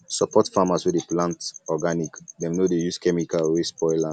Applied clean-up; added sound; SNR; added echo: none; none; none; none.